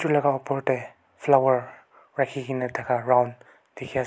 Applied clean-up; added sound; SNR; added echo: none; none; none; none.